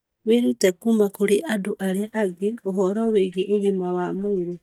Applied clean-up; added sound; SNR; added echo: neural mask model DeepFilterNet 3.